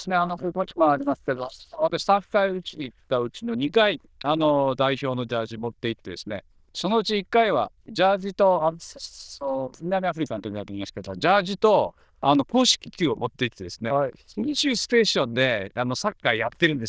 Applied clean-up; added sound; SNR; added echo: neural diffusion model UNIVERSE++.